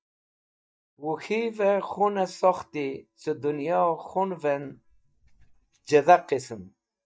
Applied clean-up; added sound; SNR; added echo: neural mask model DeepFilterNet 3.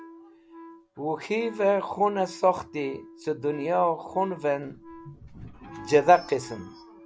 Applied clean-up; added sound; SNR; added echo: none; Wind instrument, woodwind instrument; 20 dB; none.